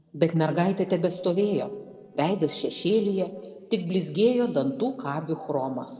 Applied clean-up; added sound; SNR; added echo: neural separator model SepFormer DNS4.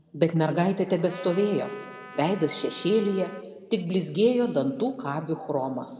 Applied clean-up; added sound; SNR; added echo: none; Trumpet; 19 dB; reverberation time 1.2 s.